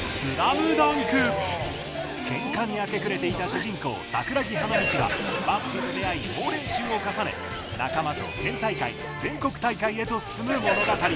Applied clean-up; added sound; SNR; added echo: none; Crowd; 6 dB; none.